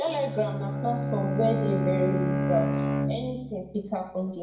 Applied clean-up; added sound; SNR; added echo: none; Bowed string instrument; 0 dB; reverberation time 0.7 s.